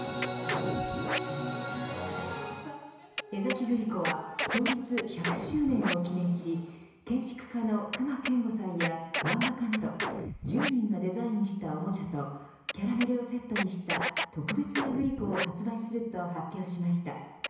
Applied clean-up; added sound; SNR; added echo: none; Scratching (performance technique); 6 dB; reverberation time 1.0 s.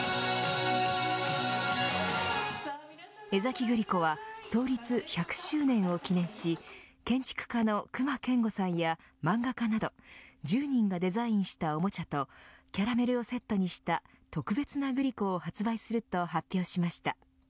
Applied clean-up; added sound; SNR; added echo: none; none; none; none.